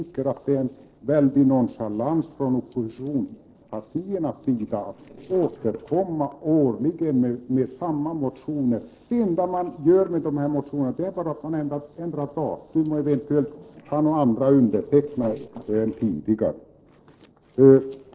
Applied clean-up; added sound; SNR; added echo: neural separator model SepFormer DNS4.